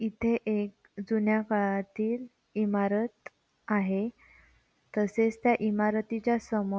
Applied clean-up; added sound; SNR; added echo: none; none; none; none.